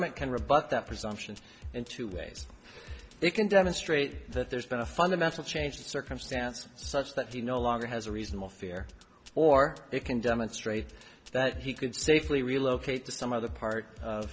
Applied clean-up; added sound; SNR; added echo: none; Drum kit; 15 dB; none.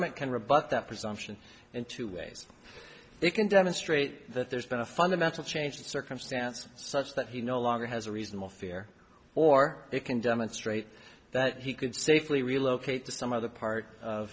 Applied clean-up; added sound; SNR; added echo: none; none; none; none.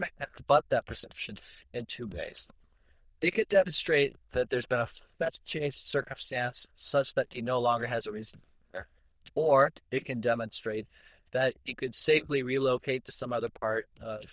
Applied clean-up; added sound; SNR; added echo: neural diffusion model UNIVERSE++.